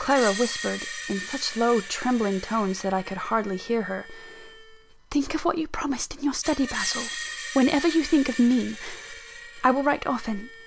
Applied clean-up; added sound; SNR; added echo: none; Screech; 12 dB; none.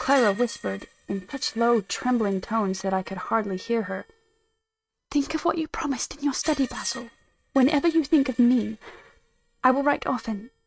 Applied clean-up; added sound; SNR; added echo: neural mask model RNNoise.